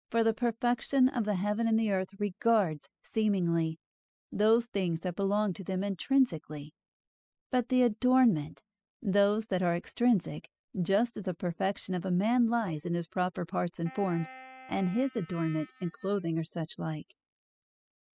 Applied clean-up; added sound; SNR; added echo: classical method spectral subtraction.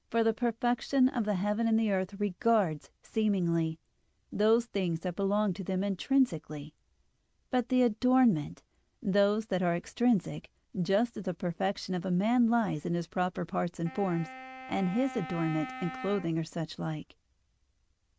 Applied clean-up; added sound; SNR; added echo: none; Wind instrument, woodwind instrument; 14 dB; none.